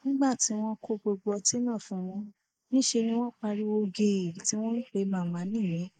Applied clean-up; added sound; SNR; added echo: neural mask model Resemble Enhance denoiser.